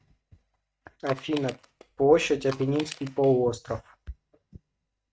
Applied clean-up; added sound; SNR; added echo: neural mask model RNNoise.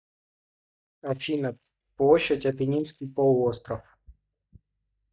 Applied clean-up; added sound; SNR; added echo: neural mask model DeepFilterNet 3.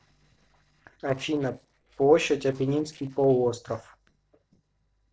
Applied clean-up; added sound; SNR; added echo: neural separator model SepFormer DNS4.